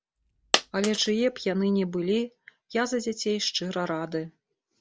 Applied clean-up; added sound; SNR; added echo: none; Coin (dropping); 4 dB; none.